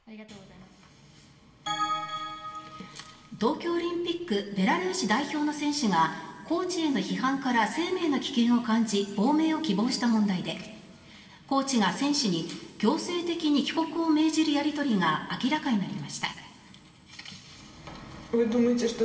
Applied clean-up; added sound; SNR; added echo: none; none; none; reverberation time 2.1 s.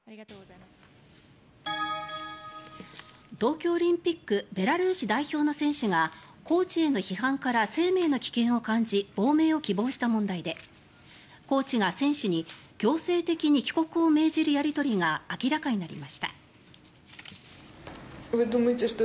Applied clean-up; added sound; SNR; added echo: none; none; none; none.